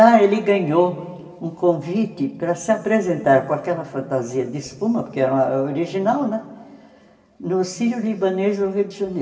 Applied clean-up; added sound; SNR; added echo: none; none; none; reverberation time 2.0 s.